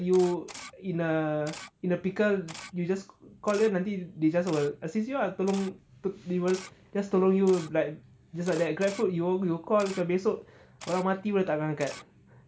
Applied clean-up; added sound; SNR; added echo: none; Camera; 20 dB; none.